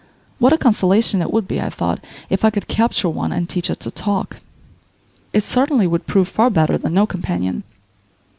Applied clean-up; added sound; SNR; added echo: none; none; none; none.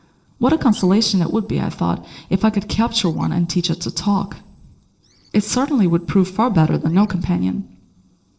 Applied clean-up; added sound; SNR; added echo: neural separator model SepFormer DNS4.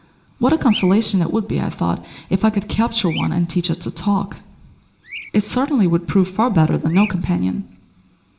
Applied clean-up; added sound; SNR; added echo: none; Bird vocalization, bird call, bird song; 19 dB; reverberation time 0.6 s.